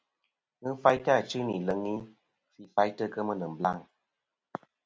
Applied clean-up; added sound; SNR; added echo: none; none; none; none.